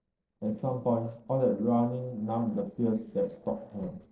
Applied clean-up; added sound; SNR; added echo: neural separator model SepFormer DNS4.